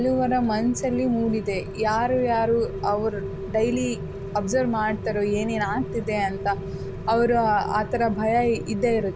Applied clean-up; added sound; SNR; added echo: none; Rain; 9 dB; none.